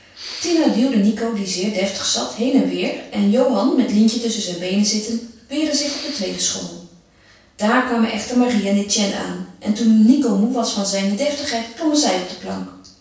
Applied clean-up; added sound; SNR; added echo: none; Respiratory sounds; 16 dB; reverberation time 0.7 s.